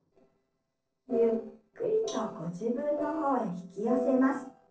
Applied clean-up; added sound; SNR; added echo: neural separator model SepFormer DNS4.